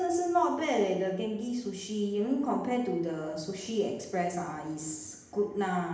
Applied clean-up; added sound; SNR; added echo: none; none; none; reverberation time 0.8 s.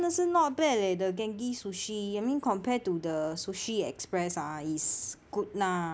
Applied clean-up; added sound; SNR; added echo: none; none; none; none.